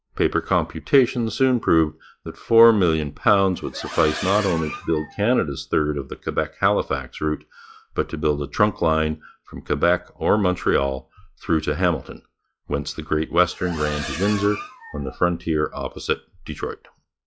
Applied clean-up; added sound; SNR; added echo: classical method log-MMSE.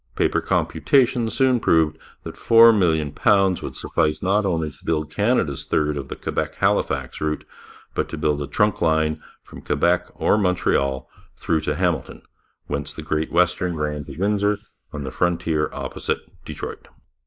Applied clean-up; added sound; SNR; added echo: neural mask model Resemble Enhance denoiser.